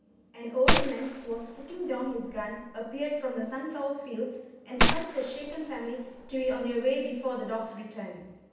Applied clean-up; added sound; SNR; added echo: none; Gunshot, gunfire; -2 dB; reverberation time 0.9 s.